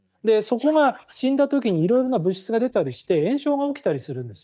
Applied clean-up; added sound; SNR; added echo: neural mask model DeepFilterNet 3.